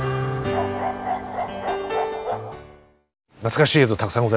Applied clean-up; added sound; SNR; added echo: none; Bark; 5 dB; none.